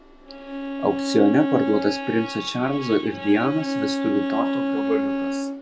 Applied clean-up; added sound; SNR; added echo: none; Bowed string instrument; 3 dB; none.